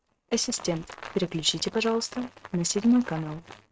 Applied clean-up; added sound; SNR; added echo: neural mask model RNNoise.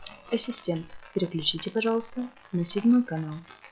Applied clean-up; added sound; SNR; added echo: classical method log-MMSE.